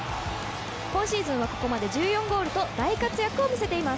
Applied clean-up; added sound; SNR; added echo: none; none; none; none.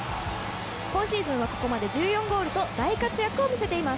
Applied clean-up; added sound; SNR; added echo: none; Wind instrument, woodwind instrument; 18 dB; none.